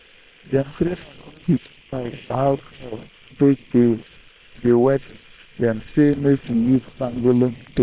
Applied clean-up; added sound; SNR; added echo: neural separator model SepFormer WHAM!.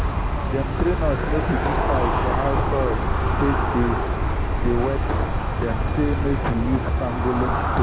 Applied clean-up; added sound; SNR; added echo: none; Aircraft; -4 dB; none.